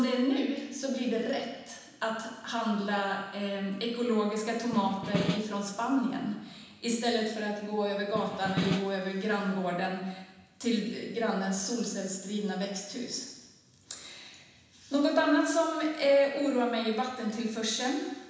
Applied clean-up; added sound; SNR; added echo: none; Snare drum; 4 dB; reverberation time 1.1 s.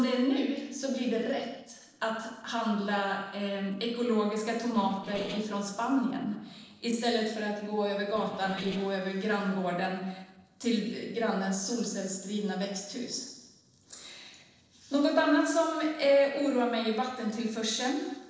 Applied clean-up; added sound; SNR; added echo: neural separator model SepFormer DNS4.